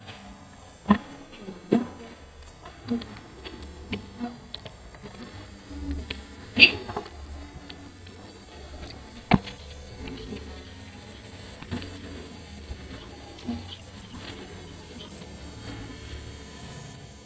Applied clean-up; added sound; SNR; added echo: neural mask model DeepFilterNet 3.